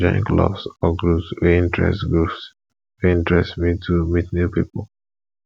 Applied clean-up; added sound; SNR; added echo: none; none; none; none.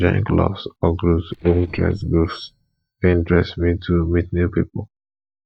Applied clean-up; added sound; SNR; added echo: neural mask model DeepFilterNet 3.